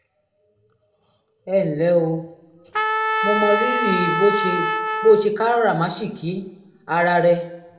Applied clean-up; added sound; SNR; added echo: none; Trumpet; 1 dB; reverberation time 0.7 s.